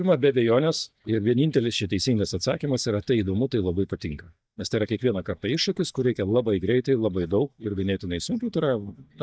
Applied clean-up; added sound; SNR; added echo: neural mask model DeepFilterNet 3.